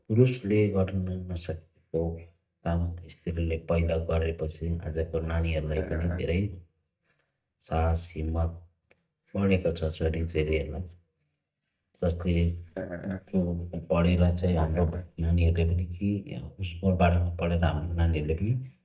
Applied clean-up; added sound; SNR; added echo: neural mask model DeepFilterNet 3.